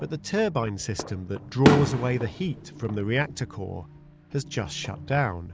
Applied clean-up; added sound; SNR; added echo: none; Fireworks; 4 dB; none.